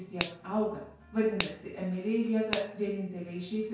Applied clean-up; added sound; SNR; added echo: none; Finger snapping; 4 dB; reverberation time 0.5 s.